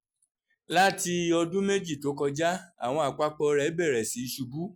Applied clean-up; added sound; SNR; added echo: none; none; none; none.